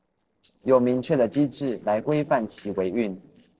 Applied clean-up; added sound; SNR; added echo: neural separator model SepFormer DNS4.